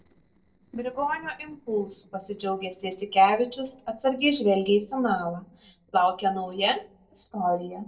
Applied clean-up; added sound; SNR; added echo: neural separator model SepFormer DNS4.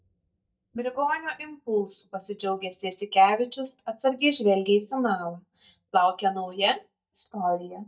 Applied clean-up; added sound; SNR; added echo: neural mask model DeepFilterNet 3.